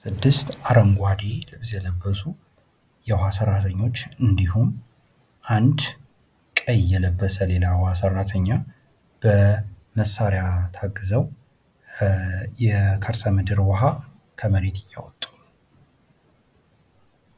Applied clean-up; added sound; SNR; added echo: none; none; none; none.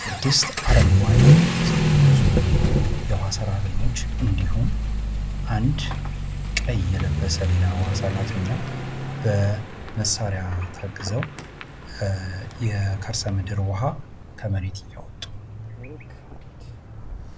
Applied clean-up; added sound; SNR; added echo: none; Accelerating, revving, vroom / Vehicle; -4 dB; none.